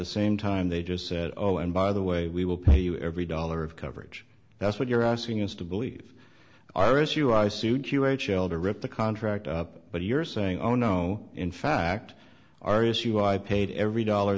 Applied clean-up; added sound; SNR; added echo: none; none; none; none.